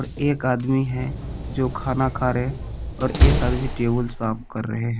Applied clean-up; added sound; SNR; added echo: none; Slam; 1 dB; none.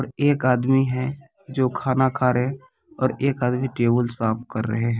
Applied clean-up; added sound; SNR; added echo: none; none; none; none.